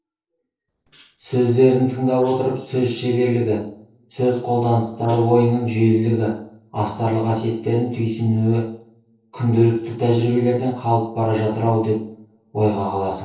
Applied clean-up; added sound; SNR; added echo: neural separator model SepFormer DNS4.